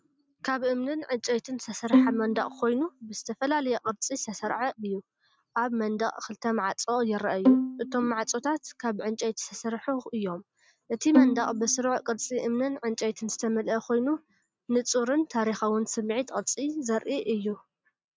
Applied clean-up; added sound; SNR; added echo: neural mask model RNNoise.